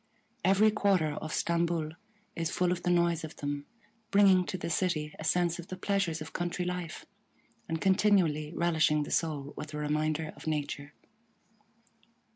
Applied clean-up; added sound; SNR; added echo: none; none; none; none.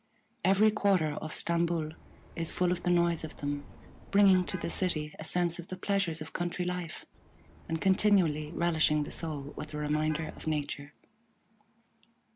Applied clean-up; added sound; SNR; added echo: none; Car passing by; 18 dB; none.